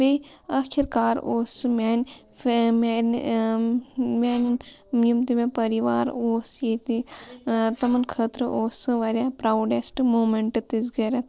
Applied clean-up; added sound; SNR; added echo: neural separator model SepFormer DNS4.